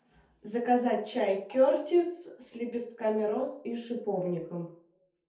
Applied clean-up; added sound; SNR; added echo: none; none; none; reverberation time 0.5 s.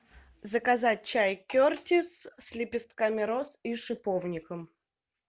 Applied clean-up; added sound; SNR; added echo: none; none; none; none.